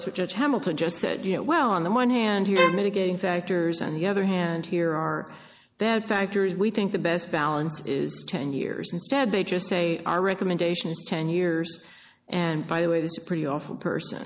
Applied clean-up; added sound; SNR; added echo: none; Bowed string instrument; 1 dB; none.